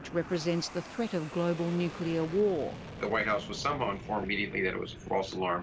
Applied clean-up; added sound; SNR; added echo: none; Fixed-wing aircraft, airplane; 13 dB; none.